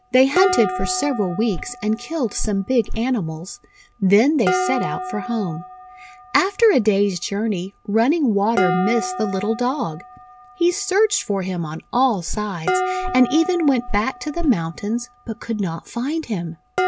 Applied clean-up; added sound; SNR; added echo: none; Walk, footsteps + Dishes, pots, and pans; 7 dB; none.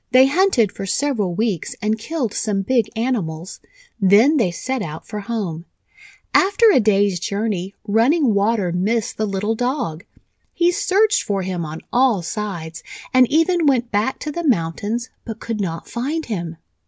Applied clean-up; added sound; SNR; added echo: none; none; none; none.